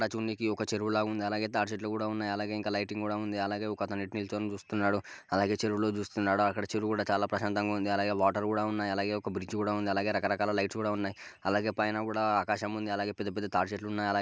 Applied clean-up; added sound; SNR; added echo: none; none; none; none.